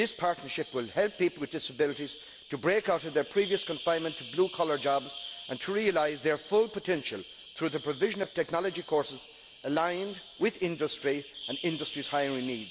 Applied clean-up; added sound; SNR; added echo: none; Bird vocalization, bird call, bird song; 13 dB; none.